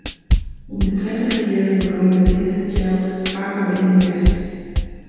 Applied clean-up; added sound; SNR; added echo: none; Tambourine / Drum / Drum kit; 4 dB; reverberation time 2.2 s.